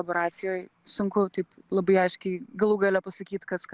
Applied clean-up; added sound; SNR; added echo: none; none; none; none.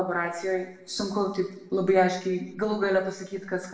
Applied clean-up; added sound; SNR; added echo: none; none; none; reverberation time 0.8 s.